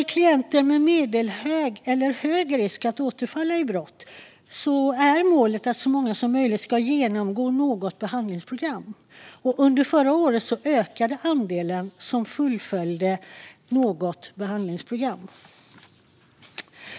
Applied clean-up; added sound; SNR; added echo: none; none; none; none.